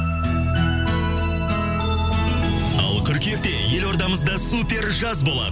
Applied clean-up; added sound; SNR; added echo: none; none; none; none.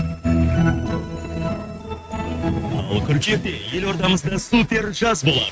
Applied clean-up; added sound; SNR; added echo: neural mask model RNNoise.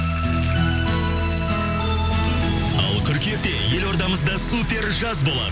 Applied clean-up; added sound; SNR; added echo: none; Bathtub (filling or washing); 15 dB; none.